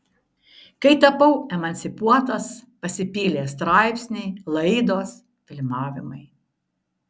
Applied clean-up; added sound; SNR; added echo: none; none; none; none.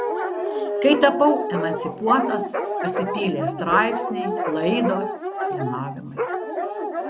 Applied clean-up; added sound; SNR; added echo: none; Dog; 2 dB; none.